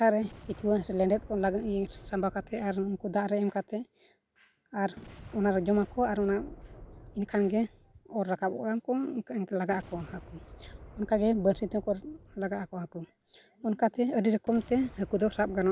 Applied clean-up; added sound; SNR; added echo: none; Boom; 20 dB; none.